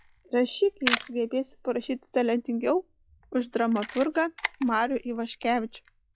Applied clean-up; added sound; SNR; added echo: classical method log-MMSE.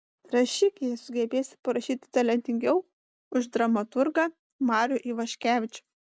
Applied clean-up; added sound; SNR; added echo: none; none; none; none.